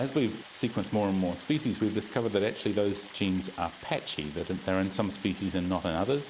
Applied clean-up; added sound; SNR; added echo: none; Stream; 17 dB; none.